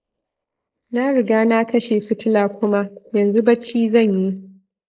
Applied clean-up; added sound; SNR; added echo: neural mask model Resemble Enhance denoiser.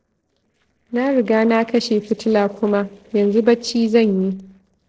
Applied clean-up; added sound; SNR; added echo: neural separator model SepFormer DNS4.